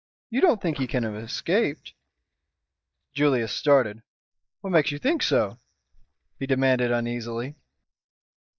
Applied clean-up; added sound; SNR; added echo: neural mask model DeepFilterNet 3.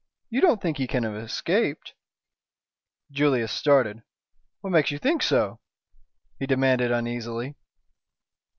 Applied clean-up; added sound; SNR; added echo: none; none; none; none.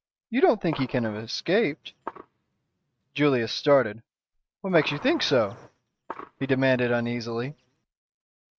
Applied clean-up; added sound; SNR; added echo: neural mask model RNNoise.